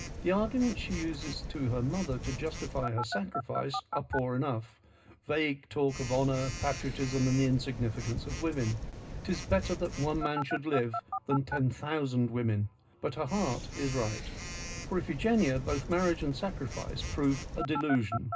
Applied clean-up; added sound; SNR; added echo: none; Telephone; 8 dB; reverberation time 0.2 s.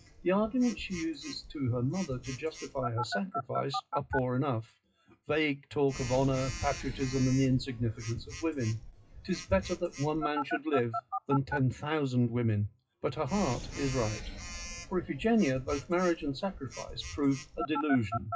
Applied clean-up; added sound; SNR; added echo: classical method WPE with log-MMSE.